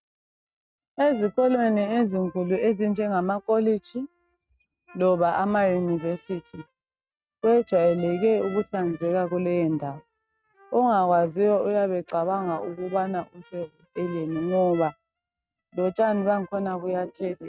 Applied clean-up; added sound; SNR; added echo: neural mask model RNNoise.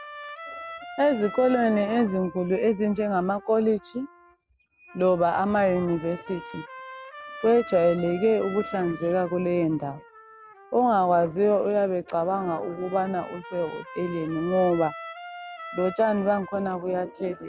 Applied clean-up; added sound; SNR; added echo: none; Trumpet; 17 dB; none.